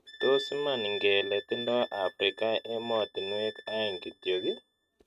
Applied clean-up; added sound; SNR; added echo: neural mask model RNNoise.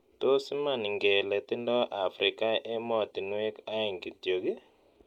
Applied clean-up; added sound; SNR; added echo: neural mask model Resemble Enhance denoiser.